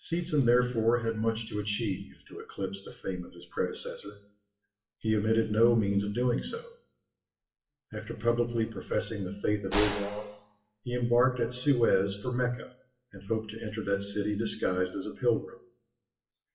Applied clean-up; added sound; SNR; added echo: classical method WPE with log-MMSE.